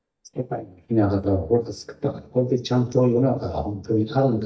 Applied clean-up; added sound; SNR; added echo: neural mask model DeepFilterNet 3.